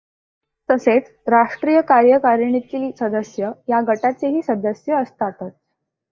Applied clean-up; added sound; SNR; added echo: neural mask model DeepFilterNet 3.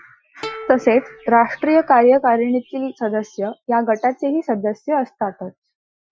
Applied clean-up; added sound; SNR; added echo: classical method Wiener filter.